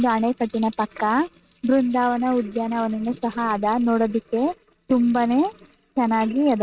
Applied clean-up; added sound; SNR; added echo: neural mask model RNNoise.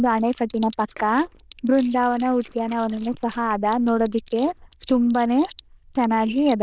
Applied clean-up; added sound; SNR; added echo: neural diffusion model UNIVERSE++.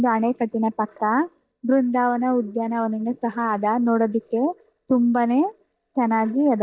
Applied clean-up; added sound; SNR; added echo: neural mask model DeepFilterNet 3.